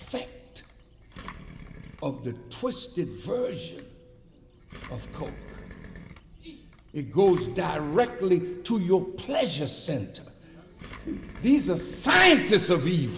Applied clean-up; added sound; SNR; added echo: none; Engine; 19 dB; reverberation time 2.0 s.